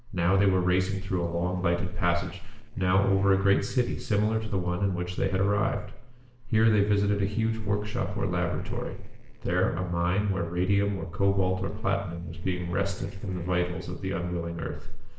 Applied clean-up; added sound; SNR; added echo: neural separator model SepFormer DNS4.